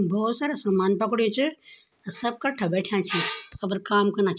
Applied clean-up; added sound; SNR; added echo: none; none; none; none.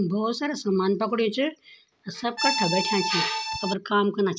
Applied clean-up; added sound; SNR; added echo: none; Accordion; 1 dB; none.